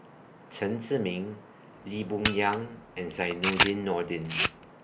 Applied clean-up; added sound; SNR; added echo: none; Camera; -2 dB; none.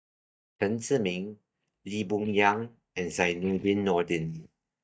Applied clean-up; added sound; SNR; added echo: neural mask model DeepFilterNet 3.